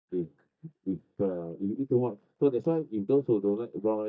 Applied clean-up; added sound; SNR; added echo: neural mask model DeepFilterNet 3.